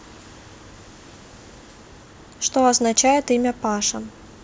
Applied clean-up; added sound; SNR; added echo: none; none; none; none.